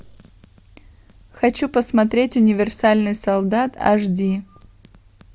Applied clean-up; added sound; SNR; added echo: none; none; none; none.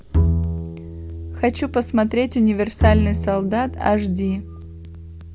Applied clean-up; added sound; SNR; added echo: none; Bowed string instrument; 2 dB; none.